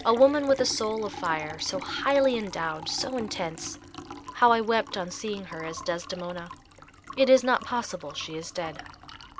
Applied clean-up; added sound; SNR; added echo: none; Liquid; 15 dB; none.